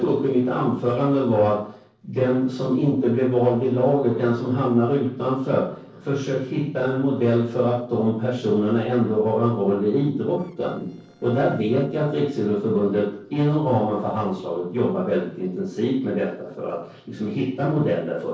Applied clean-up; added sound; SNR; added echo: neural separator model SepFormer DNS4.